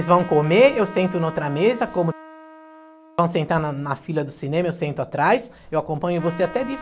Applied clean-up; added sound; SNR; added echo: none; Trumpet; 19 dB; none.